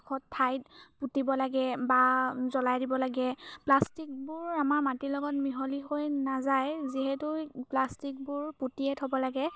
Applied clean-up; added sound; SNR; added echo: none; none; none; none.